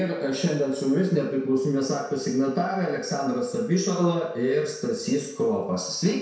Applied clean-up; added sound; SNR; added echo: none; none; none; reverberation time 0.7 s.